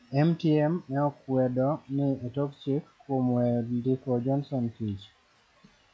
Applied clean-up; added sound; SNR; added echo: classical method log-MMSE.